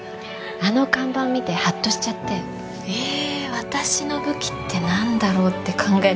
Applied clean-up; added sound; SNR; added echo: none; none; none; none.